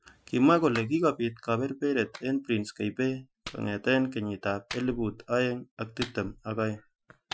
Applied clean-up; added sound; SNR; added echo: classical method Wiener filter.